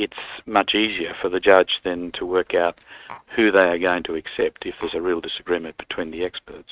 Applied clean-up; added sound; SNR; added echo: neural mask model RNNoise.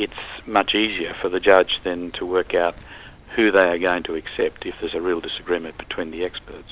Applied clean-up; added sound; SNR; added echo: none; none; none; none.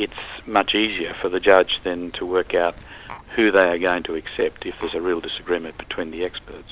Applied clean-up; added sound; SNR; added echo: none; Tap; 18 dB; none.